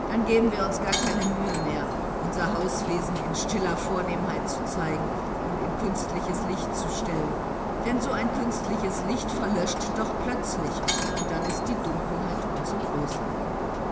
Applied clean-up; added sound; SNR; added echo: none; Shatter; -2 dB; reverberation time 1.4 s.